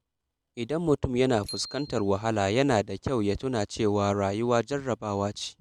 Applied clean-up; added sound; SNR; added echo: none; Bicycle bell; 18 dB; none.